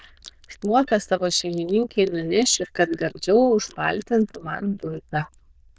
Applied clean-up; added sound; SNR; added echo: neural diffusion model UNIVERSE++.